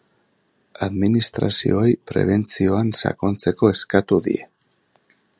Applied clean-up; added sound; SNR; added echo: none; none; none; none.